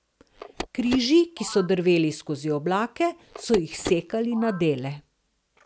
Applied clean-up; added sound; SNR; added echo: none; Telephone; 14 dB; none.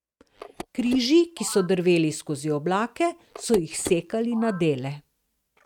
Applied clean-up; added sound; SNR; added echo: neural mask model RNNoise.